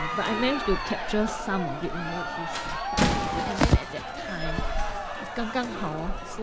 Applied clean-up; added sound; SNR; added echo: none; Slam + Crowd; 0 dB; none.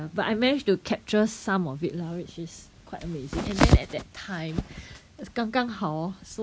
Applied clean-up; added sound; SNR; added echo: none; none; none; none.